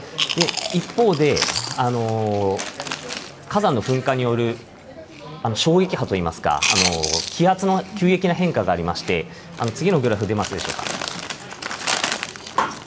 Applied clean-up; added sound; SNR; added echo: none; Chewing, mastication; 7 dB; none.